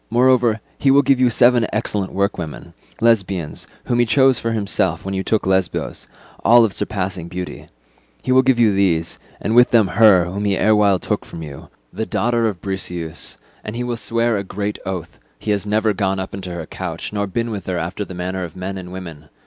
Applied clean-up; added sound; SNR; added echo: none; none; none; none.